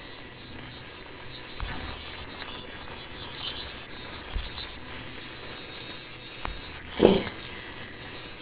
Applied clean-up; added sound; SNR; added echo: neural separator model SepFormer WHAMR!.